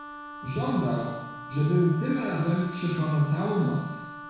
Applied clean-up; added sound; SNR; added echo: none; Wind instrument, woodwind instrument; 13 dB; reverberation time 1.1 s.